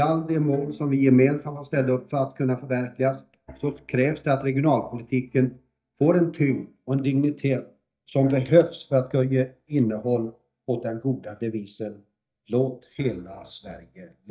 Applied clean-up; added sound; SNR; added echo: neural mask model DeepFilterNet 3.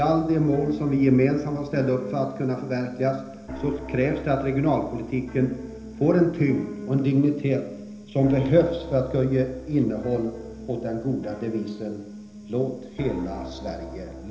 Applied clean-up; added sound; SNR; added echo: none; Piano; 13 dB; reverberation time 0.8 s.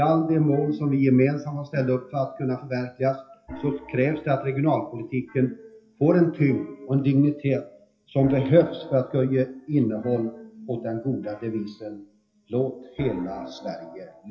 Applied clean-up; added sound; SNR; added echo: classical method WPE with log-MMSE.